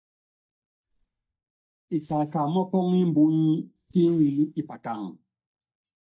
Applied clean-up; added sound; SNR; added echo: neural mask model DeepFilterNet 3.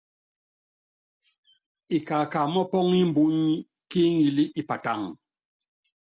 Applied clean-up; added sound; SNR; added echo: none; none; none; none.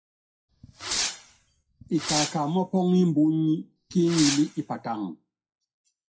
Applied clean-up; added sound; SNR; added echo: classical method WPE with log-MMSE.